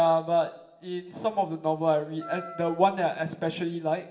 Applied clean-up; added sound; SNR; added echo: none; Wind instrument, woodwind instrument; 16 dB; reverberation time 0.8 s.